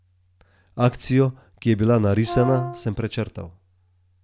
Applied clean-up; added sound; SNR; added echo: none; Brass instrument; 9 dB; none.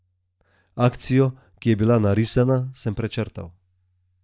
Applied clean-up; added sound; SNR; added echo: neural mask model DeepFilterNet 3.